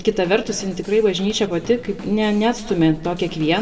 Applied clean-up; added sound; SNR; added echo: none; Drum / Drum kit; 20 dB; reverberation time 1.2 s.